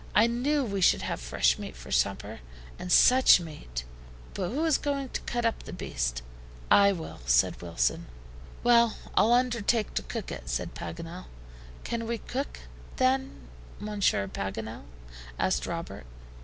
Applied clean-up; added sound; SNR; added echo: none; none; none; none.